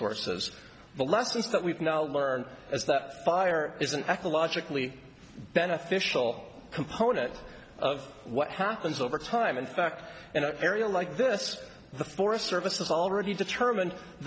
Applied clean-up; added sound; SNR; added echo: none; none; none; none.